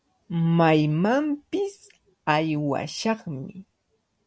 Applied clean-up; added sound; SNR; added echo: none; none; none; none.